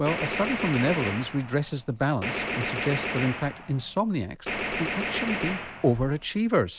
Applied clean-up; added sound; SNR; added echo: none; Gunshot, gunfire; 5 dB; none.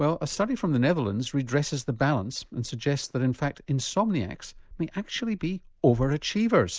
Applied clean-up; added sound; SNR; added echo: none; none; none; none.